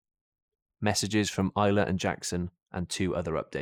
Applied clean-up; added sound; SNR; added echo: neural mask model Resemble Enhance denoiser.